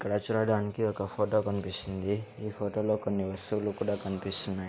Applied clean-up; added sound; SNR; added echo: none; none; none; none.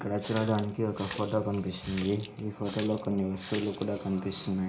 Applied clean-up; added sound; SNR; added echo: none; Water tap, faucet; 15 dB; reverberation time 0.4 s.